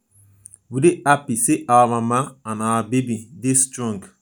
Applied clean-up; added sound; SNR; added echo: none; none; none; none.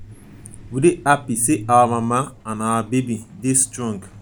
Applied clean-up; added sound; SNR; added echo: none; Truck; 18 dB; none.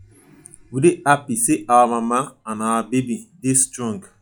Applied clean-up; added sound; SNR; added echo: classical method log-MMSE.